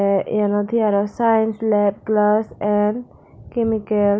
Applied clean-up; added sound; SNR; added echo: none; none; none; none.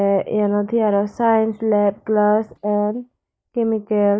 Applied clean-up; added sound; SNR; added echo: neural mask model DeepFilterNet 3.